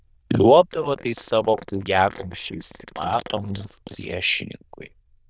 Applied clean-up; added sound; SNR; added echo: neural diffusion model UNIVERSE++.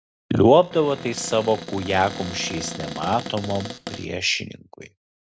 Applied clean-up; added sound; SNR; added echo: none; Cupboard open or close; 12 dB; none.